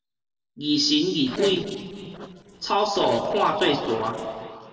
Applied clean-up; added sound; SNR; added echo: neural separator model SepFormer DNS4.